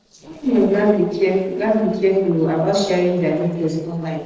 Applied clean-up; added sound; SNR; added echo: neural separator model SepFormer DNS4.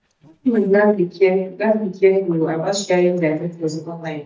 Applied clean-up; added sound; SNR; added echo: neural mask model DeepFilterNet 3.